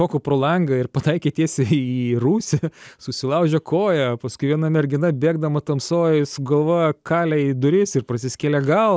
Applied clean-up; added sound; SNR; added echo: none; none; none; none.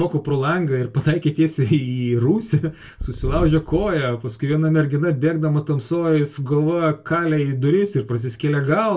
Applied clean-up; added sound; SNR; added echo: none; Purr; 10 dB; reverberation time 0.2 s.